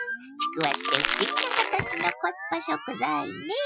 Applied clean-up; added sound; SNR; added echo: classical method Wiener filter.